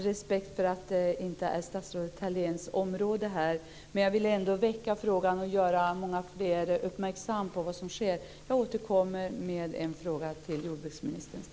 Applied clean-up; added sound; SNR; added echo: none; none; none; none.